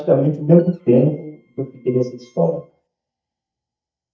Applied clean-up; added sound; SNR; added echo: neural mask model DeepFilterNet 3.